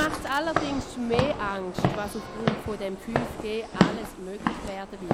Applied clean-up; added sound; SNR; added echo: none; Walk, footsteps / Siren; -1 dB; none.